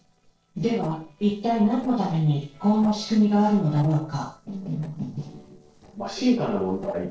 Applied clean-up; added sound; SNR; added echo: neural separator model SepFormer DNS4.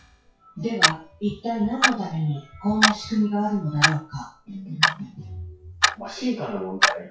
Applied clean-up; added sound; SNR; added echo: classical method WPE with log-MMSE.